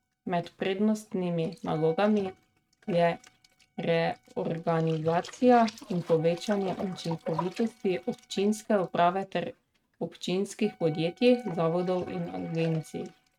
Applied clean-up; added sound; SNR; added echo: neural mask model RNNoise.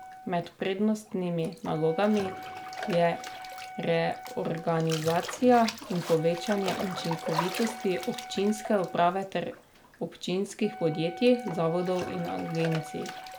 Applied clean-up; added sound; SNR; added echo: none; Wind instrument, woodwind instrument + Bathtub (filling or washing); 11 dB; none.